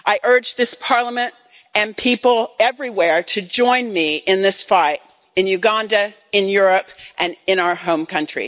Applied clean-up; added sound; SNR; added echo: none; none; none; none.